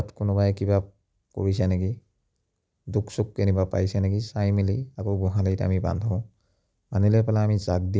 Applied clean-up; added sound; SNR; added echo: none; none; none; none.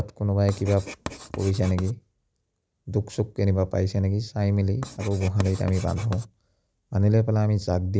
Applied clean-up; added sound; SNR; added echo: none; Writing; 16 dB; none.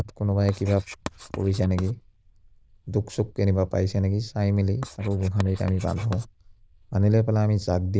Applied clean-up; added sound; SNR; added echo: neural diffusion model UNIVERSE++.